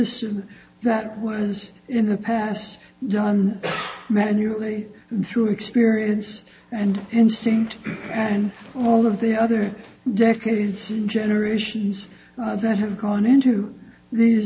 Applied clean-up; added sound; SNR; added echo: none; none; none; none.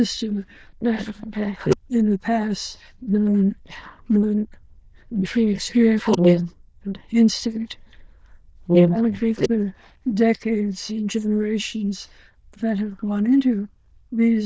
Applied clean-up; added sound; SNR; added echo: neural diffusion model UNIVERSE++.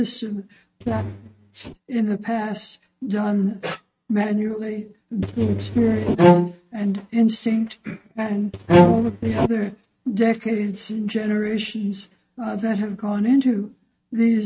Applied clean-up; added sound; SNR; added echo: neural mask model RNNoise.